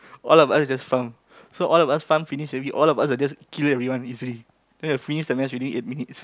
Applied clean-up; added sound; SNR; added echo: none; none; none; none.